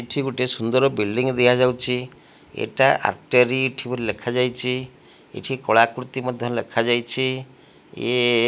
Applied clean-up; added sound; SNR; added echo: none; none; none; none.